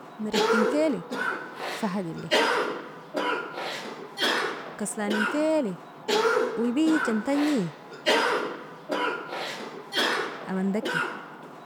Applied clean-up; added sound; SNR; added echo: none; Cough; -2 dB; none.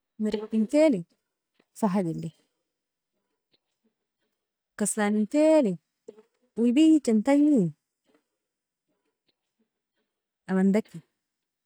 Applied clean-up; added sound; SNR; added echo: neural mask model DeepFilterNet 3.